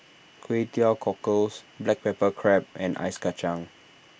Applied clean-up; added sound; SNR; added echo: none; none; none; none.